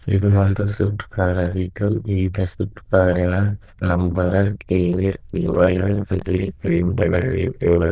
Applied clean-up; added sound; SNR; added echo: neural diffusion model UNIVERSE++.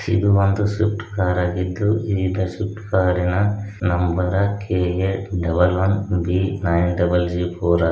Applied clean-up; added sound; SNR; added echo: none; none; none; none.